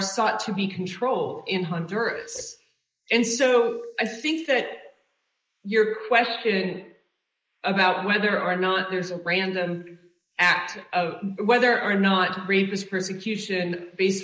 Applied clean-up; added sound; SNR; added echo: neural mask model Resemble Enhance denoiser.